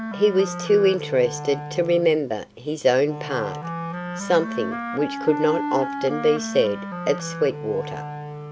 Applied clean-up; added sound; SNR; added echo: none; Wind instrument, woodwind instrument; 8 dB; none.